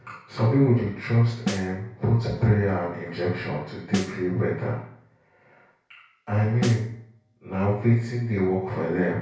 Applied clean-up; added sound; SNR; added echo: none; Snare drum; 12 dB; reverberation time 0.6 s.